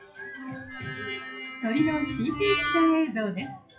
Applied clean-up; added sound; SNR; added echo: classical method WPE with log-MMSE.